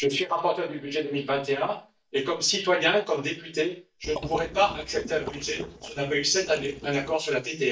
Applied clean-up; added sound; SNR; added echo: neural mask model DeepFilterNet 3.